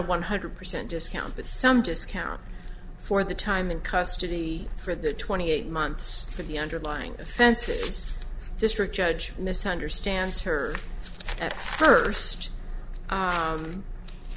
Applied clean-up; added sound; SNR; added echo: none; none; none; none.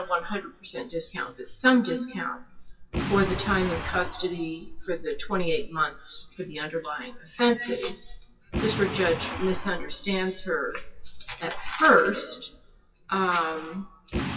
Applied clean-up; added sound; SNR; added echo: classical method WPE with log-MMSE.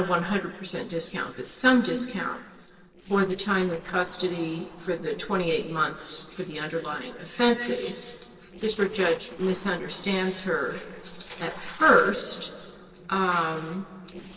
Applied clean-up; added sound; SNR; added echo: neural separator model SepFormer DNS4.